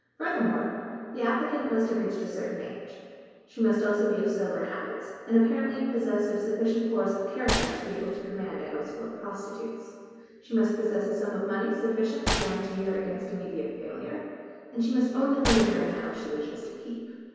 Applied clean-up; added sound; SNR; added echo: none; Gunshot, gunfire; 6 dB; reverberation time 2.2 s.